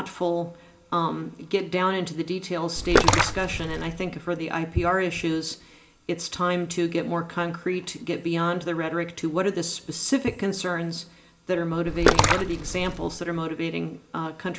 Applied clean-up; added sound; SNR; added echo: none; Splash, splatter; -3 dB; reverberation time 0.4 s.